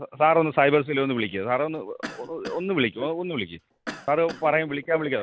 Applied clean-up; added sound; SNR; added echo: none; Cough; 16 dB; none.